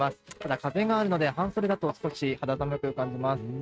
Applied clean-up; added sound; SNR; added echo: neural mask model RNNoise.